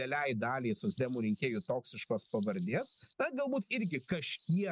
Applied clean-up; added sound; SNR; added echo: none; Bird; -5 dB; none.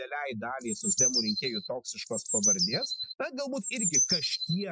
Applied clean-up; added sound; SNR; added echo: classical method Wiener filter.